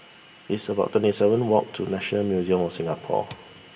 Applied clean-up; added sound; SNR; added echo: none; none; none; reverberation time 2.3 s.